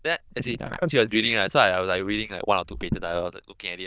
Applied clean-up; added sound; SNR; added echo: neural diffusion model UNIVERSE++.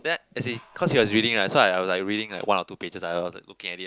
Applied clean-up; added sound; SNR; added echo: none; none; none; none.